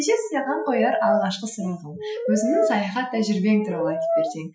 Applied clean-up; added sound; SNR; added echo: classical method Wiener filter.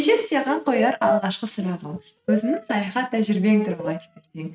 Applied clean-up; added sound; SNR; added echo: neural mask model RNNoise.